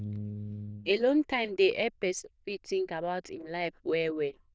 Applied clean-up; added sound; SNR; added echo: neural diffusion model UNIVERSE++.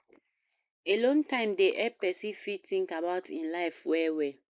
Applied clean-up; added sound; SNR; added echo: neural mask model Resemble Enhance denoiser.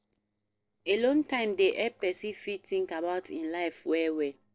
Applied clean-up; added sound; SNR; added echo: neural separator model SepFormer DNS4.